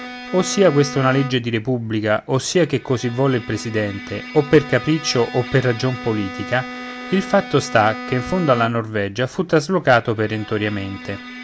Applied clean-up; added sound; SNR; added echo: none; Bowed string instrument; 14 dB; none.